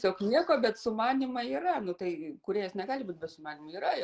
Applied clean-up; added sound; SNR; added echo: none; none; none; none.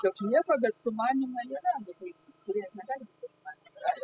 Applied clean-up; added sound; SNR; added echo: classical method spectral subtraction.